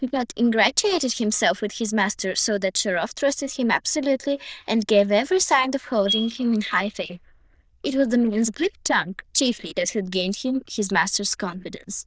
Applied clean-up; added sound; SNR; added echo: neural diffusion model UNIVERSE++.